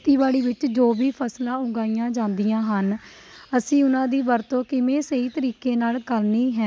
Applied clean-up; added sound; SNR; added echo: none; none; none; none.